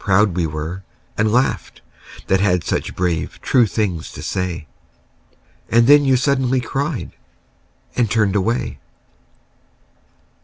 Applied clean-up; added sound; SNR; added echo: none; none; none; none.